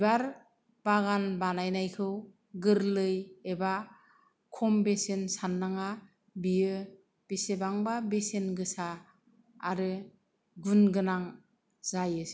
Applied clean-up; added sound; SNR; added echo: none; none; none; none.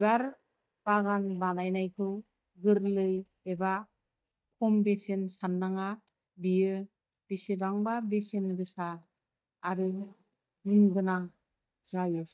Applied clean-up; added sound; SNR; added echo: neural mask model DeepFilterNet 3.